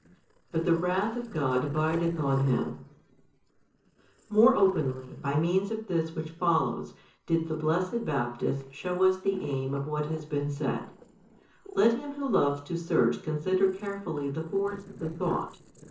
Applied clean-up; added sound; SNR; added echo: neural separator model SepFormer DNS4.